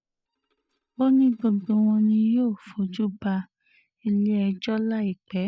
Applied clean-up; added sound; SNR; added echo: neural mask model DeepFilterNet 3.